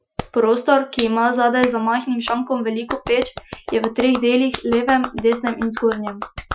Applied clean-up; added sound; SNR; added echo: classical method Wiener filter.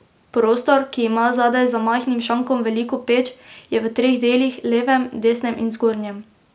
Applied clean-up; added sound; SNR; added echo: none; none; none; none.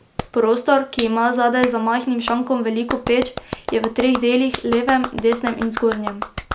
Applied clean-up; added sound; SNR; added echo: none; Clapping; 11 dB; none.